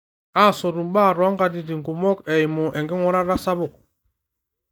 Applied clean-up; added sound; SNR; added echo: neural mask model DeepFilterNet 3.